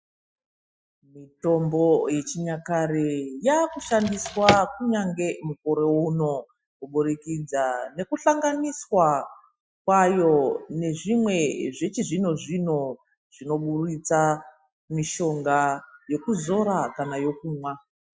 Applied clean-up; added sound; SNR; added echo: classical method Wiener filter.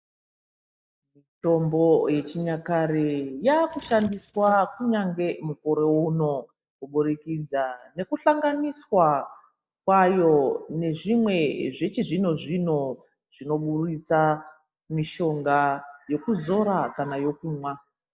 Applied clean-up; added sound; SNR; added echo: neural mask model DeepFilterNet 3.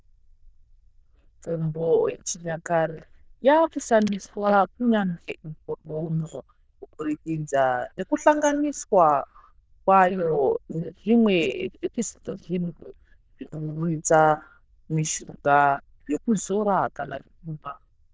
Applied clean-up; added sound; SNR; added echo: neural diffusion model UNIVERSE++.